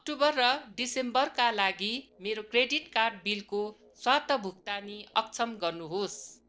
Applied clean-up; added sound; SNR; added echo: neural separator model SepFormer DNS4.